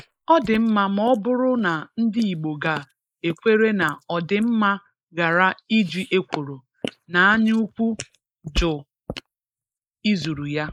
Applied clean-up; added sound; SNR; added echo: neural mask model Resemble Enhance denoiser.